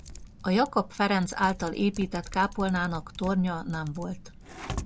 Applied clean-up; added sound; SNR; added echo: none; Typing; 13 dB; none.